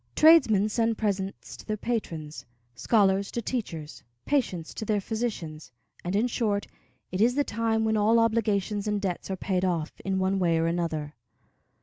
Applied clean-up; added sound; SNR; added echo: none; none; none; none.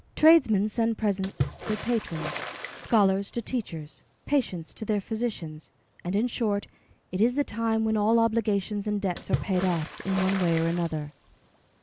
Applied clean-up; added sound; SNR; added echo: none; Water / Splash, splatter; 12 dB; none.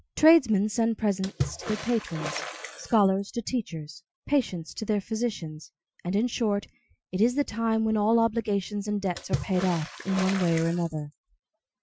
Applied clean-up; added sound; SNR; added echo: classical method Wiener filter.